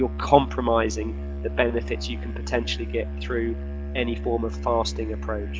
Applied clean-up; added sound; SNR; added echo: none; Musical instrument; 5 dB; none.